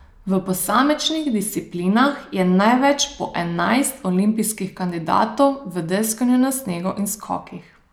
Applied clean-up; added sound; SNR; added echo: none; none; none; none.